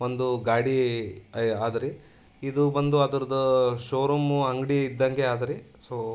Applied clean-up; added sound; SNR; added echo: none; none; none; none.